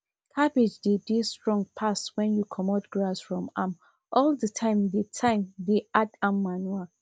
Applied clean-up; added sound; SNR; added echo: none; none; none; none.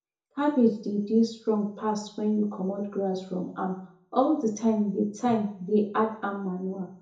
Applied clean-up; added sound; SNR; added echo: none; none; none; reverberation time 0.6 s.